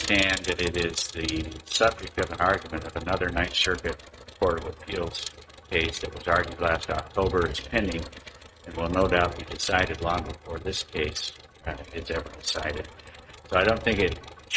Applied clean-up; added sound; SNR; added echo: neural mask model RNNoise.